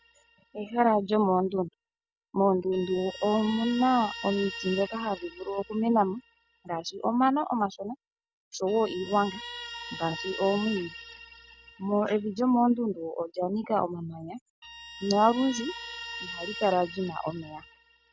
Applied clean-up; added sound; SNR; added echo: none; Guitar; 15 dB; none.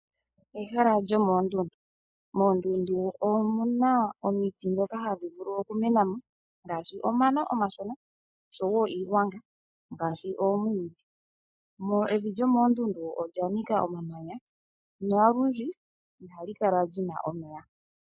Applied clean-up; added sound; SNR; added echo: neural mask model Resemble Enhance denoiser.